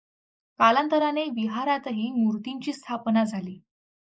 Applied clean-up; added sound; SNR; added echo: neural mask model Resemble Enhance denoiser.